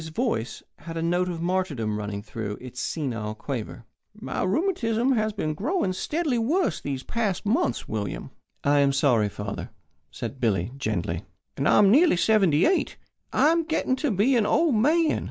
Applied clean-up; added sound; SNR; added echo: none; none; none; none.